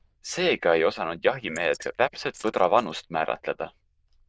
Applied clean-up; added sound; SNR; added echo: neural diffusion model UNIVERSE++.